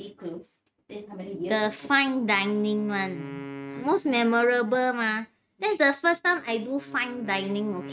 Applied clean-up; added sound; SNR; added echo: neural mask model RNNoise.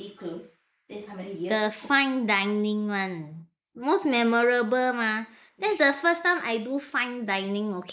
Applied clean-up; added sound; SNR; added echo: neural mask model Resemble Enhance denoiser.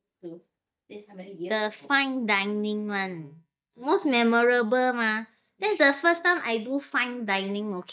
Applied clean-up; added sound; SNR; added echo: neural mask model DeepFilterNet 3.